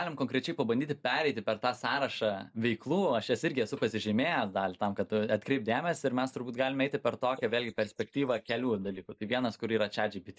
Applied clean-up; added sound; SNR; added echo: neural mask model Resemble Enhance denoiser.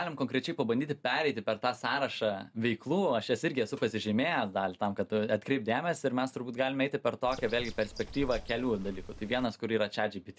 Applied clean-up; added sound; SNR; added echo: none; Bird; 12 dB; none.